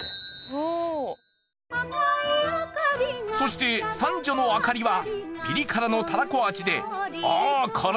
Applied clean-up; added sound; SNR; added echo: none; Bicycle; 16 dB; none.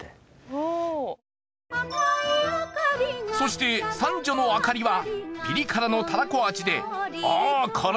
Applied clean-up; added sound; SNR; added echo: none; none; none; none.